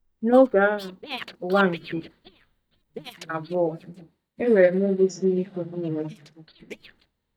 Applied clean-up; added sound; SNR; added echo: neural mask model DeepFilterNet 3.